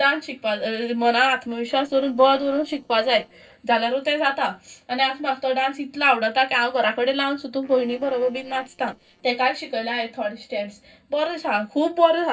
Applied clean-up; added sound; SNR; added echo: neural separator model SepFormer DNS4.